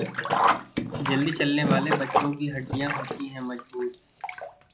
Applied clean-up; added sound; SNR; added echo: none; Sink (filling or washing); -1 dB; none.